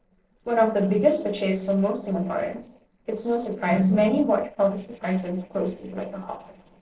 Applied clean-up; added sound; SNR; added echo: neural separator model SepFormer DNS4.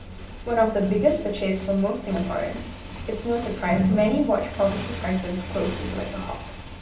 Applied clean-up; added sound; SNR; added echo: none; Motorcycle; 13 dB; reverberation time 0.8 s.